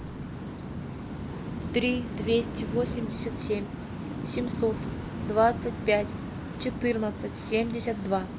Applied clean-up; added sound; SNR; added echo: none; Waves, surf; 4 dB; none.